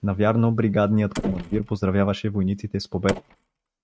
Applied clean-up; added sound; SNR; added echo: neural mask model RNNoise.